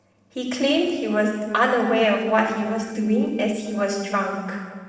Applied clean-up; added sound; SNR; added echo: neural separator model SepFormer DNS4.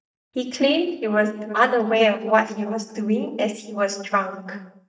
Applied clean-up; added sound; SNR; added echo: neural mask model DeepFilterNet 3.